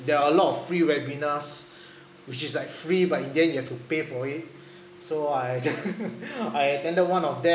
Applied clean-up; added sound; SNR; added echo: none; none; none; none.